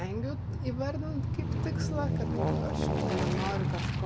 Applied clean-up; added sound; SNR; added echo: none; Aircraft; -2 dB; reverberation time 0.9 s.